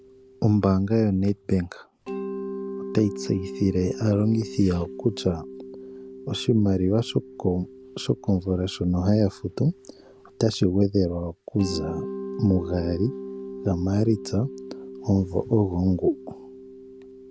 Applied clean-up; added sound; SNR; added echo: none; Mallet percussion; 12 dB; none.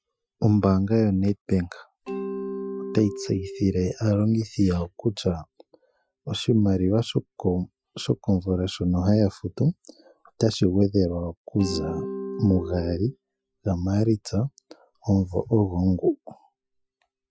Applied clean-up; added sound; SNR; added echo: classical method Wiener filter.